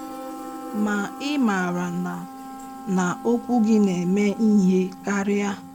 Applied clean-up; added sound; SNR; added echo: none; Wind instrument, woodwind instrument + Fill (with liquid); 14 dB; none.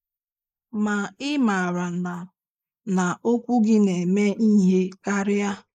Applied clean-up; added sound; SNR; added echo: neural mask model Resemble Enhance denoiser.